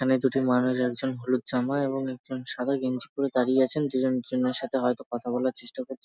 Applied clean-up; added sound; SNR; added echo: none; none; none; none.